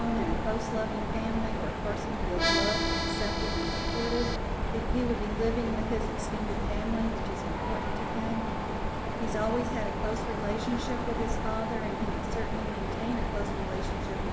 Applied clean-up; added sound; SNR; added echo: none; Accordion + Mechanisms; -4 dB; none.